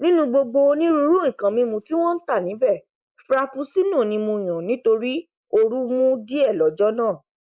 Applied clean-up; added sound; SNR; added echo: neural mask model Resemble Enhance denoiser.